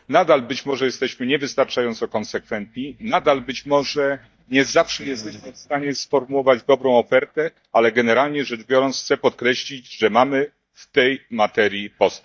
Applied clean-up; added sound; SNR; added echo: neural mask model DeepFilterNet 3.